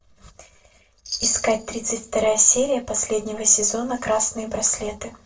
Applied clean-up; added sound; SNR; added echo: neural separator model SepFormer DNS4.